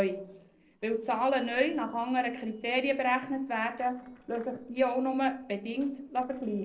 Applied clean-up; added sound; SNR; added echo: neural separator model SepFormer DNS4.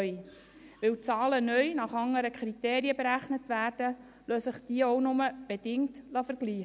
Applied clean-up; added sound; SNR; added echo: none; none; none; none.